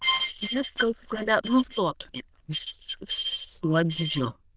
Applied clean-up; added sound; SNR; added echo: neural diffusion model UNIVERSE++.